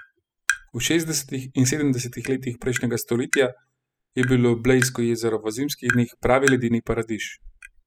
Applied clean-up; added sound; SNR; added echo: classical method spectral subtraction.